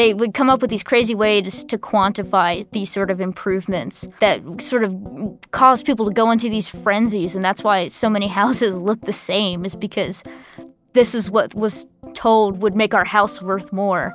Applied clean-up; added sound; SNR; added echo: none; none; none; none.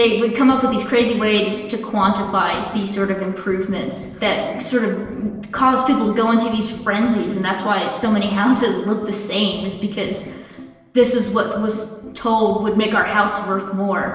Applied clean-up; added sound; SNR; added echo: none; none; none; reverberation time 1.0 s.